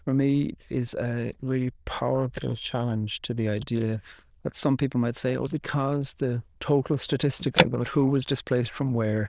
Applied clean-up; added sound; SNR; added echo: neural diffusion model UNIVERSE++.